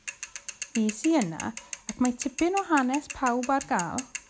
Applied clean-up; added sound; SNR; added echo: none; Mechanisms / Bicycle; 11 dB; none.